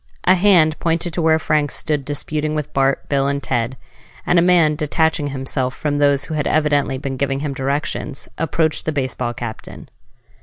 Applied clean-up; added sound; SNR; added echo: none; none; none; none.